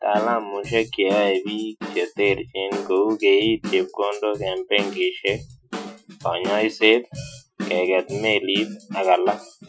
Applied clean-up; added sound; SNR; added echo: classical method Wiener filter.